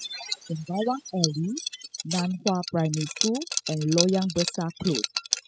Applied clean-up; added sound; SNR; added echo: classical method spectral subtraction.